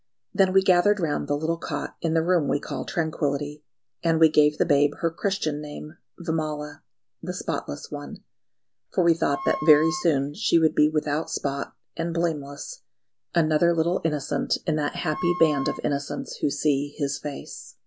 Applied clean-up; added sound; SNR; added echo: none; Wind instrument, woodwind instrument; 11 dB; none.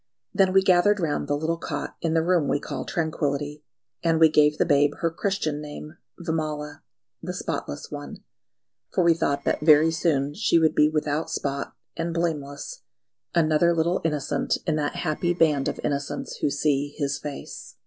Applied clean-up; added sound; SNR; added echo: neural separator model SepFormer DNS4.